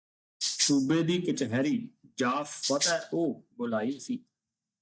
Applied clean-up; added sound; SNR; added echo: neural mask model DeepFilterNet 3.